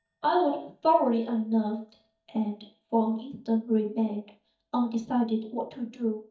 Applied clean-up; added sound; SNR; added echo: neural mask model DeepFilterNet 3.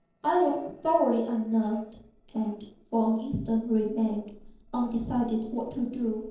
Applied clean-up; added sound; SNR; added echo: neural separator model SepFormer DNS4.